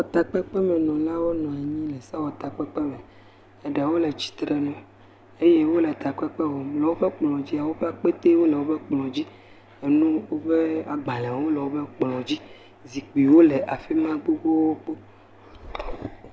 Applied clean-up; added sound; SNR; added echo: none; none; none; none.